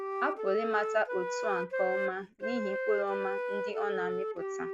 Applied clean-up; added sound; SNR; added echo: none; Wind instrument, woodwind instrument; 0 dB; none.